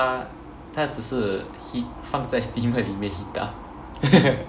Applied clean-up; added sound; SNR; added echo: none; none; none; none.